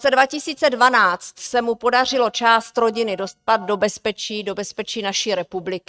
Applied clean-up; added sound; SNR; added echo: neural mask model RNNoise.